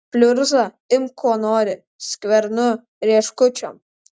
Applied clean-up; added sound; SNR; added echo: none; none; none; none.